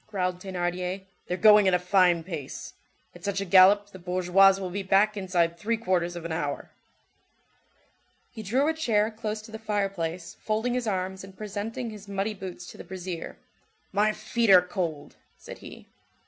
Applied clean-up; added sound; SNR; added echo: none; none; none; none.